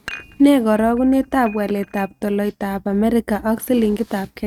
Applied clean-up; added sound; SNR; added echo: neural mask model RNNoise.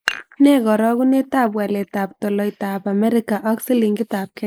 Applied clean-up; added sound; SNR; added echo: neural mask model Resemble Enhance denoiser.